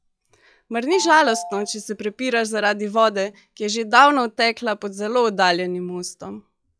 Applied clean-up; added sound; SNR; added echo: classical method log-MMSE.